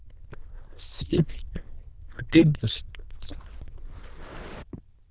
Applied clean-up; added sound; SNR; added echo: neural diffusion model UNIVERSE++.